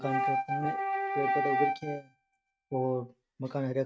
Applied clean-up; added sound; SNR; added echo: neural mask model RNNoise.